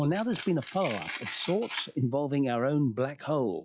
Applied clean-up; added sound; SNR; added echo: classical method log-MMSE.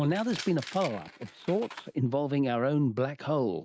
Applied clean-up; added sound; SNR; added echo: neural mask model RNNoise.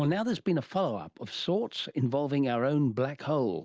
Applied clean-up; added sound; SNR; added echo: none; none; none; none.